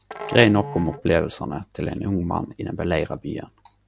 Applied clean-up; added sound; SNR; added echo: none; Musical instrument; 14 dB; none.